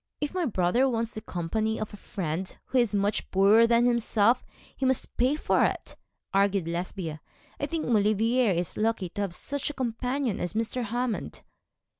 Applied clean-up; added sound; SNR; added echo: none; none; none; none.